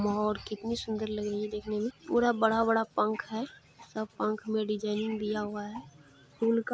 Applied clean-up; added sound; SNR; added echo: none; none; none; none.